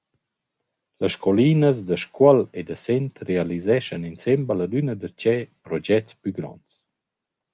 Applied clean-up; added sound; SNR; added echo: none; none; none; none.